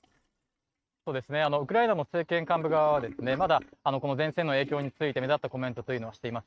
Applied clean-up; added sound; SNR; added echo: neural mask model RNNoise.